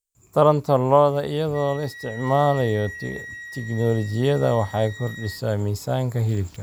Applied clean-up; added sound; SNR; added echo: none; Wind instrument, woodwind instrument; 19 dB; none.